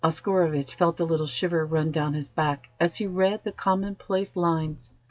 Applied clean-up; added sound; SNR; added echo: none; none; none; none.